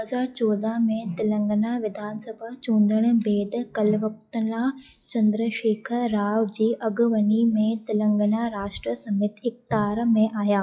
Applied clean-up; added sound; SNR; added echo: classical method log-MMSE.